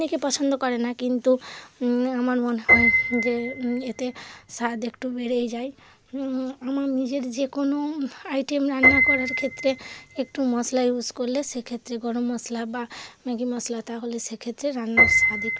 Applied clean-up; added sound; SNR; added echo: none; Piano; 2 dB; none.